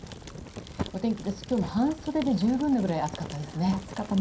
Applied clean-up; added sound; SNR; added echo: none; Fire; 12 dB; reverberation time 0.3 s.